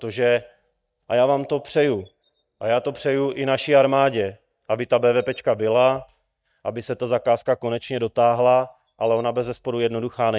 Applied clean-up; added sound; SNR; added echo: neural mask model DeepFilterNet 3.